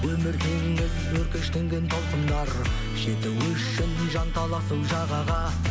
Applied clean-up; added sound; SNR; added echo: none; none; none; none.